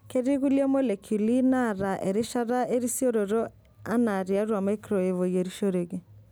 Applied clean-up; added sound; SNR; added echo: none; none; none; none.